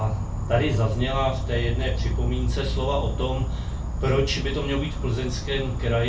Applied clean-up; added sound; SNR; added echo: none; Insect; 0 dB; reverberation time 0.3 s.